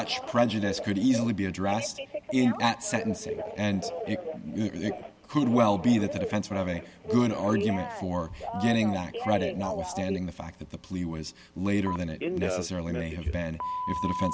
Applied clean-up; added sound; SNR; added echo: none; Telephone; 8 dB; none.